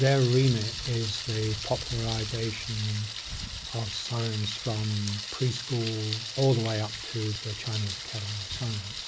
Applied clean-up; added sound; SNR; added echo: none; Thunder; 7 dB; none.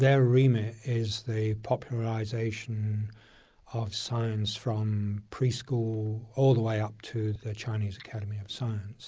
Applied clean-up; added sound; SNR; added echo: none; none; none; none.